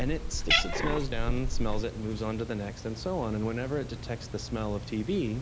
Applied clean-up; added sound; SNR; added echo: none; Cat; -1 dB; none.